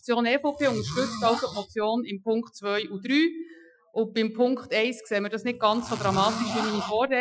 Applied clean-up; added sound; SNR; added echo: classical method Wiener filter.